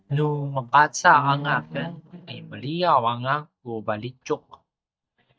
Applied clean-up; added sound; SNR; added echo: neural mask model DeepFilterNet 3.